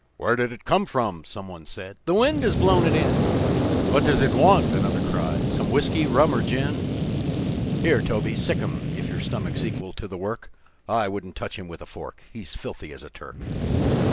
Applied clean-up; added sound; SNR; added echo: none; Fire; 0 dB; none.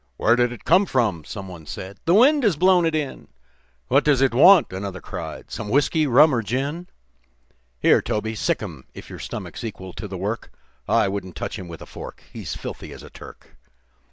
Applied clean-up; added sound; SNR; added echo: none; none; none; none.